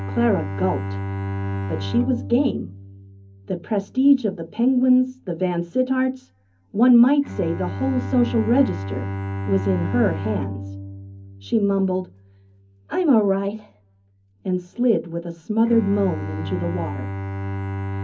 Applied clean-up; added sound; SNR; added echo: none; Bowed string instrument; 8 dB; reverberation time 0.4 s.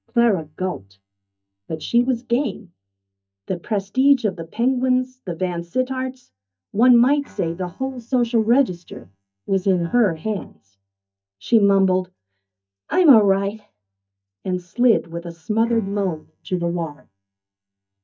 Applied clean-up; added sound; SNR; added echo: neural mask model DeepFilterNet 3.